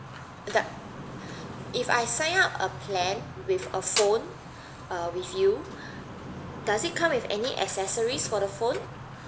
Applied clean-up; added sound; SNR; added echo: none; Fire + Sliding door; 10 dB; none.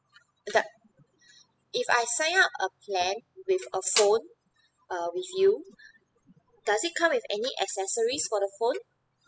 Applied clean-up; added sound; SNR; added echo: classical method spectral subtraction.